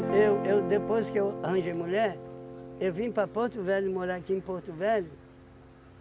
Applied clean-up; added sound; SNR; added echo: none; Guitar; 8 dB; none.